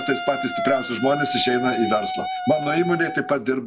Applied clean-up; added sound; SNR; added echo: none; Wind instrument, woodwind instrument; 6 dB; none.